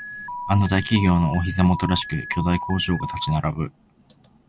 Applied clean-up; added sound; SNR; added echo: none; Alarm; 11 dB; none.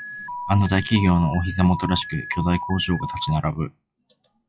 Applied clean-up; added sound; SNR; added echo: classical method log-MMSE.